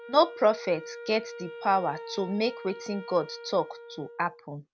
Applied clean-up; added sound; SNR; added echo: none; Wind instrument, woodwind instrument; 14 dB; none.